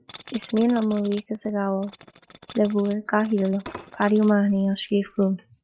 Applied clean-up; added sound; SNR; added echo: neural mask model RNNoise.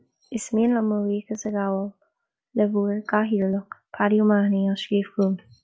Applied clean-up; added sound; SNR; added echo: none; none; none; none.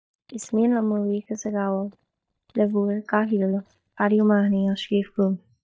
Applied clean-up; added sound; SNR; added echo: neural mask model DeepFilterNet 3.